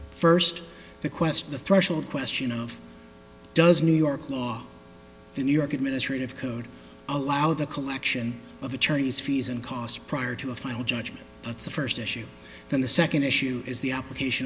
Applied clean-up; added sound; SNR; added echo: none; none; none; none.